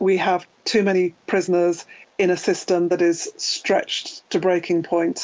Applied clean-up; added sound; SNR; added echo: none; none; none; none.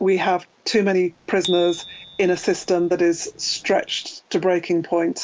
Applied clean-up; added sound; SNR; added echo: none; Bicycle bell; 17 dB; none.